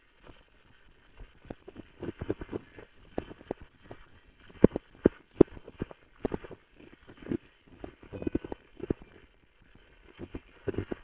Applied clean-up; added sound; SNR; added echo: neural separator model SepFormer WHAMR!.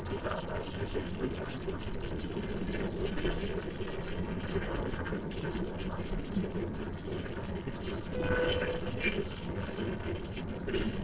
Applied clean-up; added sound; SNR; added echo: neural separator model SepFormer DNS4.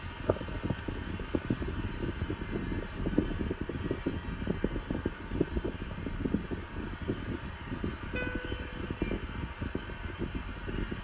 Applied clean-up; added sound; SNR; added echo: none; Plucked string instrument; 13 dB; reverberation time 1.4 s.